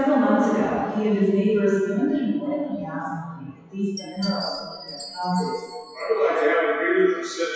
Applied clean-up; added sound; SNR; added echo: classical method WPE with log-MMSE.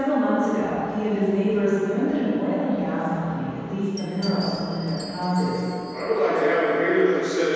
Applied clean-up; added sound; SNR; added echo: none; Glass; 18 dB; reverberation time 2.1 s.